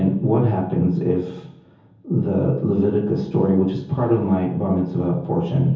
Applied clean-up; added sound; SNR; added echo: none; none; none; reverberation time 0.7 s.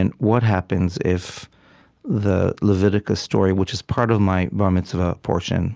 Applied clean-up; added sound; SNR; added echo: none; none; none; none.